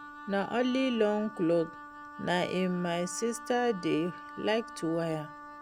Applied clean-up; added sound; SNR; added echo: none; Wind instrument, woodwind instrument; 14 dB; none.